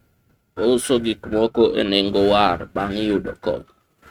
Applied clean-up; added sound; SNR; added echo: neural mask model RNNoise.